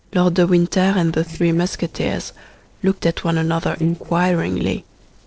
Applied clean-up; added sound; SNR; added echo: neural separator model SepFormer DNS4.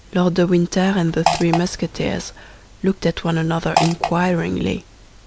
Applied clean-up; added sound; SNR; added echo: none; Fart; 4 dB; none.